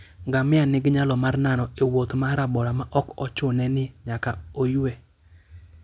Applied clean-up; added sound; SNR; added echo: none; none; none; none.